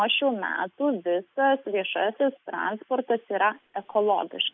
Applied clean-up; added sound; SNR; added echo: neural mask model Resemble Enhance denoiser.